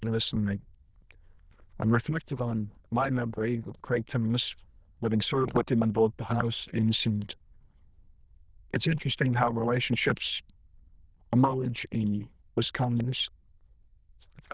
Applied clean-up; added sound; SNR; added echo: neural diffusion model UNIVERSE++.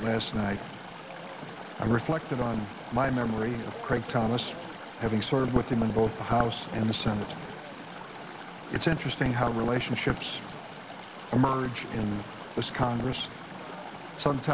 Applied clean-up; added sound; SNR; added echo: none; Chatter / Stream; 12 dB; none.